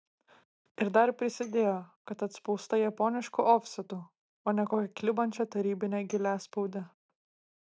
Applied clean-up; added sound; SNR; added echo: neural mask model RNNoise.